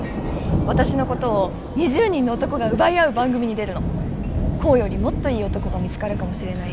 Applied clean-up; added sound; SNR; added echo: none; Thunder; 2 dB; none.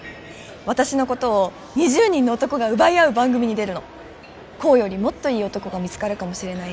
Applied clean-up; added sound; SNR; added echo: none; none; none; none.